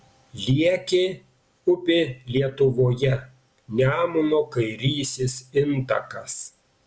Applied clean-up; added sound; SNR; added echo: none; none; none; none.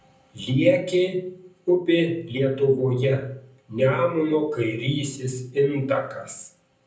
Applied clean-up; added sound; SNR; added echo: none; none; none; reverberation time 0.6 s.